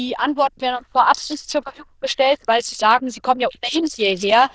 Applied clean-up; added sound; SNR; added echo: neural diffusion model UNIVERSE++.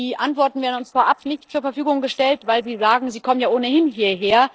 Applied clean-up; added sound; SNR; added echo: neural separator model SepFormer DNS4.